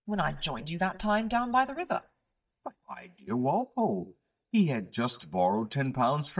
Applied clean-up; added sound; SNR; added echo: neural mask model DeepFilterNet 3.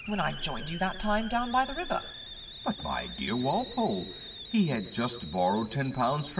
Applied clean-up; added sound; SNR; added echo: none; Hiss; 12 dB; reverberation time 2.4 s.